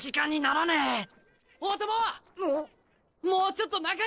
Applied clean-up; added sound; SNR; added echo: neural separator model SepFormer DNS4.